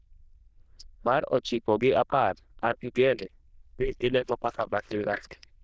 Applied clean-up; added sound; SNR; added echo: neural diffusion model UNIVERSE++.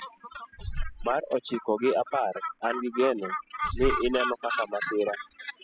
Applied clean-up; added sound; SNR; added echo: classical method spectral subtraction.